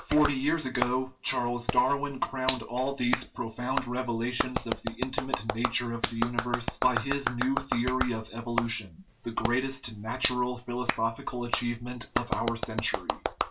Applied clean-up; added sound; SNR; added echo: none; Clapping; 4 dB; reverberation time 0.2 s.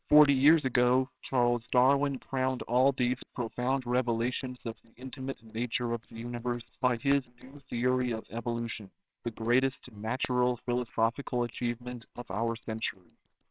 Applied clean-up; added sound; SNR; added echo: neural separator model SepFormer WHAMR!.